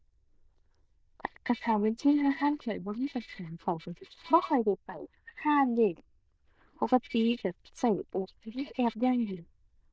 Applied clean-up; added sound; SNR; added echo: neural diffusion model UNIVERSE++.